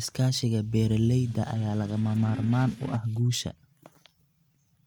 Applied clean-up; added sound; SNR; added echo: neural mask model RNNoise.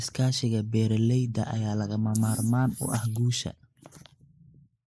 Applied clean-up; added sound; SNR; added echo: neural mask model Resemble Enhance denoiser.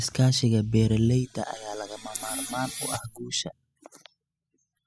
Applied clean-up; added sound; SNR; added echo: classical method spectral subtraction.